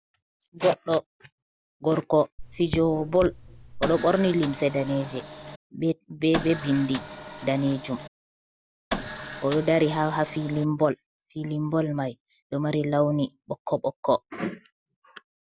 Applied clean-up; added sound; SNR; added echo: none; Printer + Raindrop / Drip; 9 dB; none.